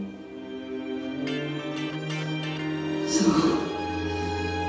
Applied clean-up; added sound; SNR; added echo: none; Electric guitar; 13 dB; reverberation time 1.1 s.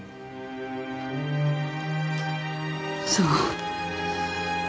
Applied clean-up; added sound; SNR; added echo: none; none; none; none.